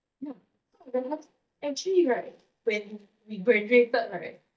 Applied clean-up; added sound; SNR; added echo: neural mask model DeepFilterNet 3.